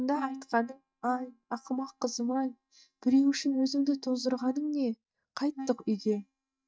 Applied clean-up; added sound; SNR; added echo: neural mask model DeepFilterNet 3.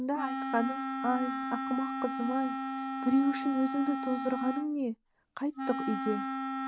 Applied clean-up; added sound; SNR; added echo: none; Wind instrument, woodwind instrument; 3 dB; none.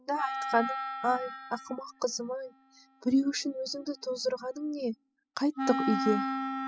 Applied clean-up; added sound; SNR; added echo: classical method spectral subtraction.